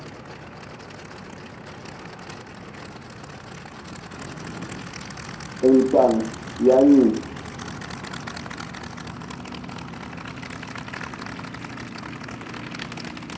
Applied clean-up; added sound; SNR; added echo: none; Idling / Aircraft; 10 dB; reverberation time 0.5 s.